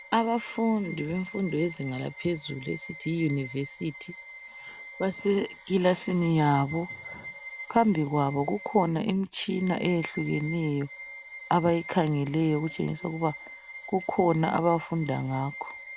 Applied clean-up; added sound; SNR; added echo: none; Bowed string instrument; 10 dB; none.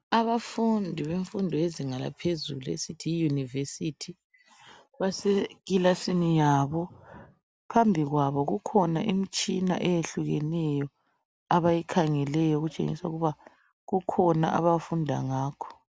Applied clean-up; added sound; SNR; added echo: none; none; none; none.